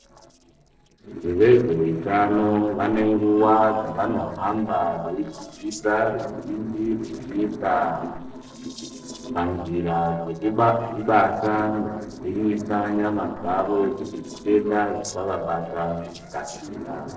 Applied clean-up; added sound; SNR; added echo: neural separator model SepFormer DNS4.